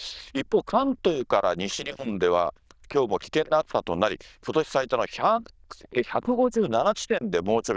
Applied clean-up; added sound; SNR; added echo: neural diffusion model UNIVERSE++.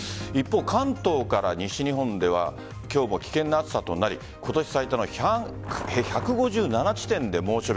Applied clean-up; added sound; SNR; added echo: none; Truck; 13 dB; none.